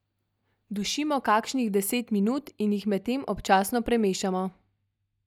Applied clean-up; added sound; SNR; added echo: neural mask model DeepFilterNet 3.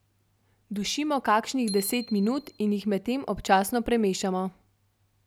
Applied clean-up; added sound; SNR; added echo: none; Bicycle bell; 20 dB; none.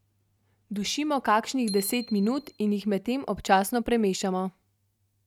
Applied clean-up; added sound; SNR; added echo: neural mask model RNNoise.